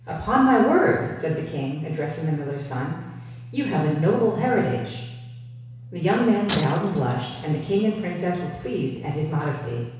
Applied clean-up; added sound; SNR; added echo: none; Shatter; 14 dB; reverberation time 1.1 s.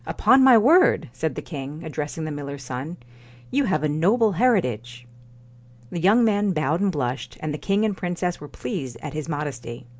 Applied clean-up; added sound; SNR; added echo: none; none; none; none.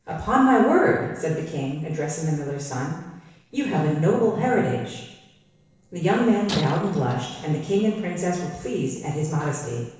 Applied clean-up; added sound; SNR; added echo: neural separator model SepFormer DNS4.